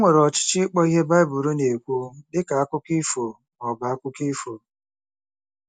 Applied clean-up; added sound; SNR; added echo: none; none; none; none.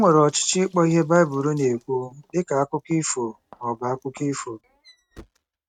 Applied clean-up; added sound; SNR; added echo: neural mask model RNNoise.